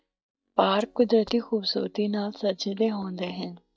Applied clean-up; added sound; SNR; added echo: neural mask model DeepFilterNet 3.